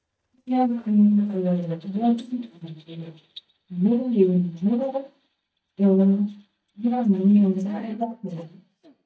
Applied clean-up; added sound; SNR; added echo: neural mask model DeepFilterNet 3.